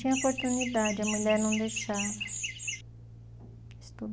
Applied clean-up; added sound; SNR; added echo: none; Chirp, tweet; 4 dB; none.